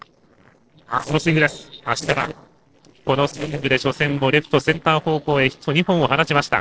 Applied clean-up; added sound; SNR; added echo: neural separator model SepFormer DNS4.